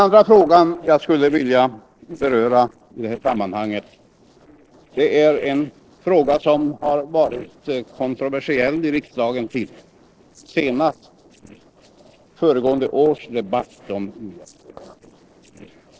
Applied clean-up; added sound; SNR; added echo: neural separator model SepFormer DNS4.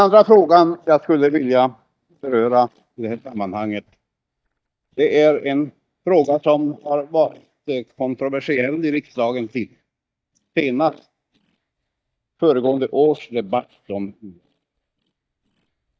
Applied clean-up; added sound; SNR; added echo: neural mask model DeepFilterNet 3.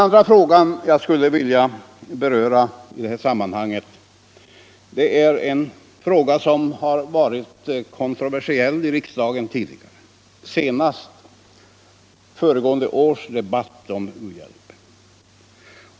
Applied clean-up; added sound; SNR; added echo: none; none; none; none.